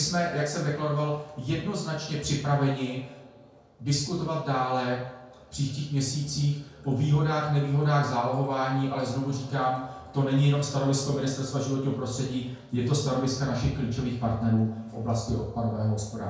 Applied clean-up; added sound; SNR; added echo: none; none; none; reverberation time 0.5 s.